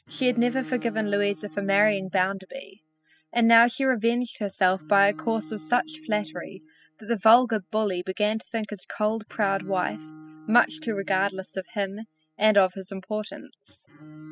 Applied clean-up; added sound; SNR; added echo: classical method spectral subtraction.